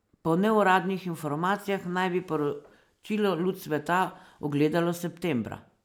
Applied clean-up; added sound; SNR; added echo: none; none; none; none.